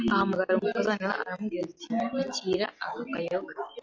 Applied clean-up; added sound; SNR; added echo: classical method log-MMSE.